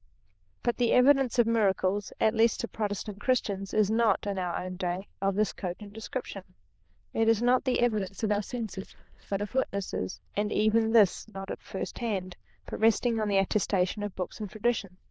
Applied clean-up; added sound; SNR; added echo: neural diffusion model UNIVERSE++.